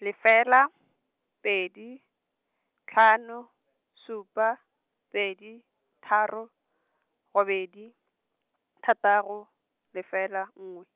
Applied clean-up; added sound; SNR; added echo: none; none; none; none.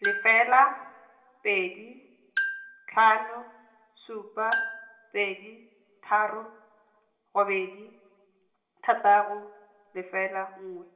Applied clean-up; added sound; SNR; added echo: none; Marimba, xylophone; 8 dB; reverberation time 0.8 s.